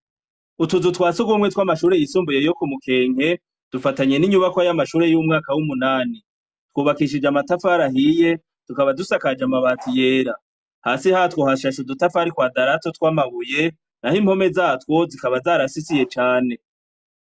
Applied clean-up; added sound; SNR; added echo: none; Bark; 20 dB; none.